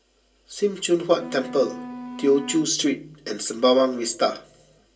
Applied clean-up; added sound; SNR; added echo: none; Wind instrument, woodwind instrument; 14 dB; reverberation time 0.2 s.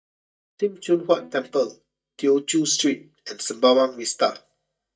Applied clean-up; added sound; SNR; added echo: neural mask model DeepFilterNet 3.